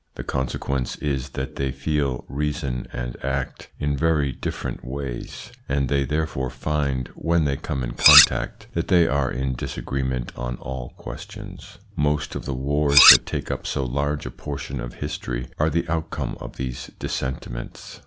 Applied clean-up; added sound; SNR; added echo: none; Cutlery, silverware; -3 dB; none.